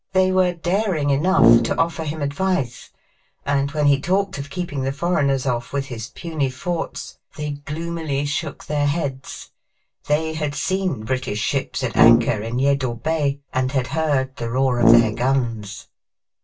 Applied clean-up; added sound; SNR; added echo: none; Brass instrument; -3 dB; reverberation time 0.1 s.